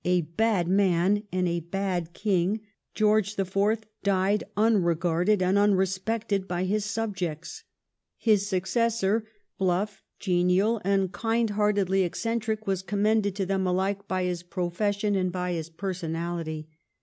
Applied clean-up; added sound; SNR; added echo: none; none; none; none.